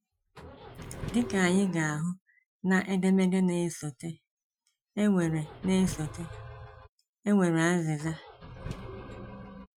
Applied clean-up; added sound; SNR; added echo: classical method Wiener filter.